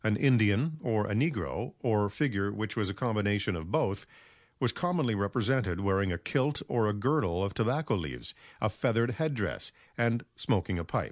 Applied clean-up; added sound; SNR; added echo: none; none; none; none.